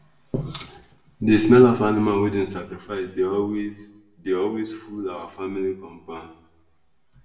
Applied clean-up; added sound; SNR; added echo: none; none; none; reverberation time 0.7 s.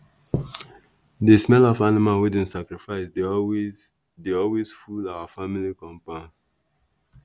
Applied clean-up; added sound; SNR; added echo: none; none; none; none.